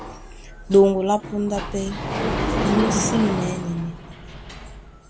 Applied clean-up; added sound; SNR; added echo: none; Sliding door; 4 dB; none.